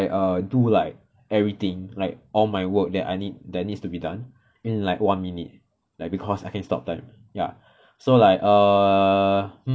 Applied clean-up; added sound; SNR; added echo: none; none; none; none.